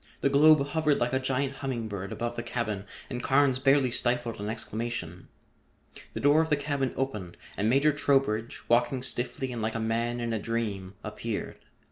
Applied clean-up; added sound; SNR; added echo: none; none; none; none.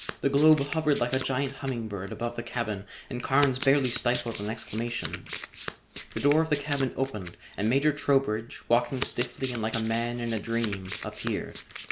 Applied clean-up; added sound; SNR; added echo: none; Domestic sounds, home sounds; 13 dB; none.